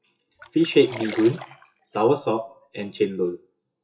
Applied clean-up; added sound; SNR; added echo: classical method WPE with log-MMSE.